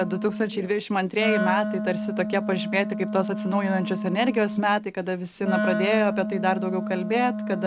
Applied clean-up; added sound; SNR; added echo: none; Wind instrument, woodwind instrument; 4 dB; none.